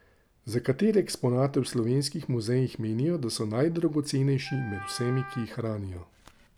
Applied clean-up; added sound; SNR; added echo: none; Wind instrument, woodwind instrument; 14 dB; none.